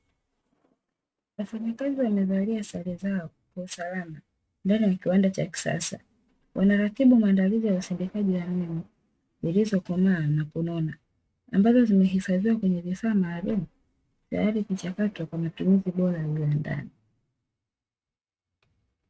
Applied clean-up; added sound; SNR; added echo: neural mask model RNNoise.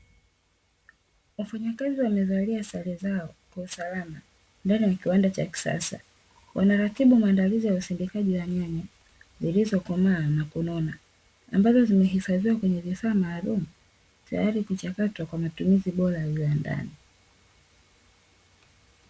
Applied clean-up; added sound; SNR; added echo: none; none; none; none.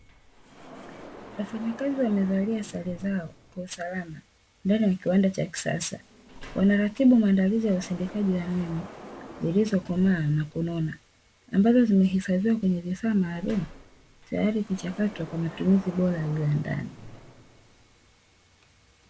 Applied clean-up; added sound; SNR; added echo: none; Sliding door; 20 dB; none.